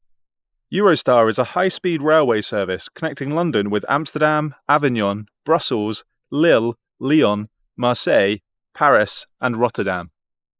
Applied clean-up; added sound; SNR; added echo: neural mask model Resemble Enhance denoiser.